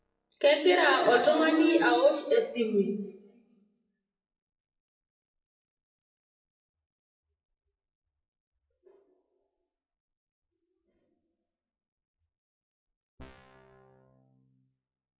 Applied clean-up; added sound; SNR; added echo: classical method WPE with log-MMSE.